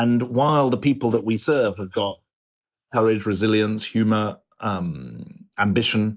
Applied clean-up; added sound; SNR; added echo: neural mask model Resemble Enhance denoiser.